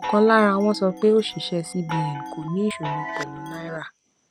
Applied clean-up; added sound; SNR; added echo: none; Chime; 10 dB; none.